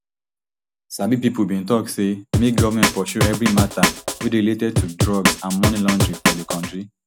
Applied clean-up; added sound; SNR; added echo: none; Drum; -2 dB; none.